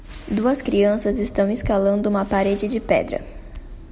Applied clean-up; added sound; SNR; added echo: none; none; none; none.